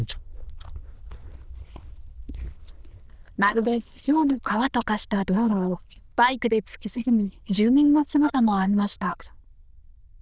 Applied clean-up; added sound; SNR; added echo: neural diffusion model UNIVERSE++.